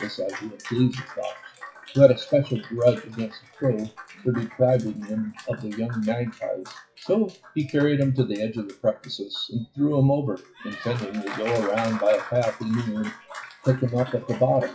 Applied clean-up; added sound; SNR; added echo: classical method WPE with log-MMSE.